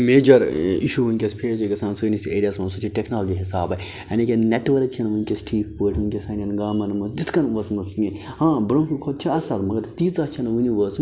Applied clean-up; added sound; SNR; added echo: none; none; none; none.